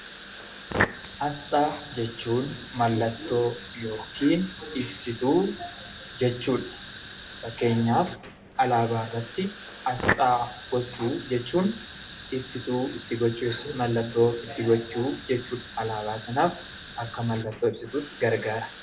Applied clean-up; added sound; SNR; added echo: none; Fire; 7 dB; reverberation time 0.2 s.